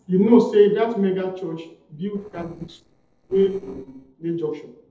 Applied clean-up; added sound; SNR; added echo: neural separator model SepFormer DNS4.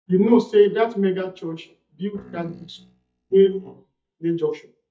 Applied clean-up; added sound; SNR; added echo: neural mask model DeepFilterNet 3.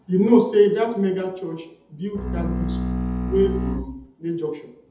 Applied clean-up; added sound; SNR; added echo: none; Bowed string instrument; 3 dB; reverberation time 0.7 s.